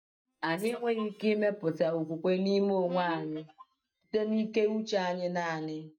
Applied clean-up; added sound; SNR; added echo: neural mask model DeepFilterNet 3.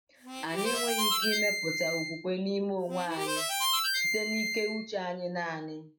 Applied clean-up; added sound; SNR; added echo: classical method log-MMSE.